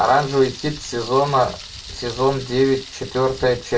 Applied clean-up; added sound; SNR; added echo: none; Thunder; 16 dB; reverberation time 0.2 s.